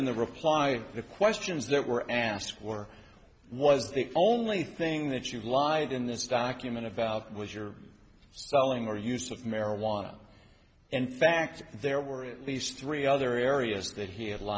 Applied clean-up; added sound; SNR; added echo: none; none; none; none.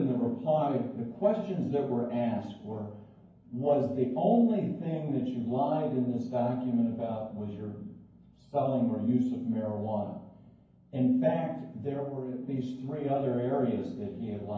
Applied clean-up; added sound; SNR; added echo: none; none; none; reverberation time 0.9 s.